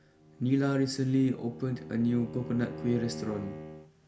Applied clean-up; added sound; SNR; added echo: none; Bowed string instrument; 13 dB; none.